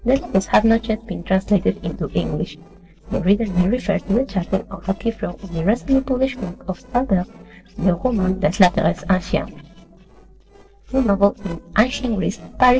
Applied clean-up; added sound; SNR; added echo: neural separator model SepFormer DNS4.